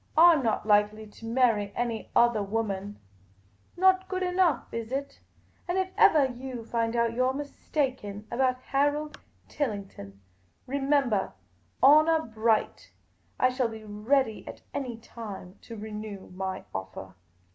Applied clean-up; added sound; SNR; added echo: none; none; none; none.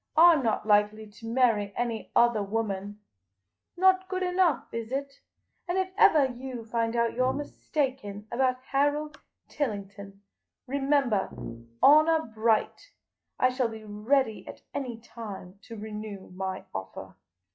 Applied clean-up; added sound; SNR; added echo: classical method log-MMSE.